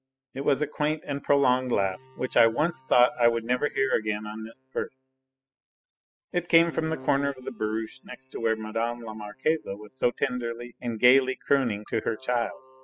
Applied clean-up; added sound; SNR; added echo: classical method spectral subtraction.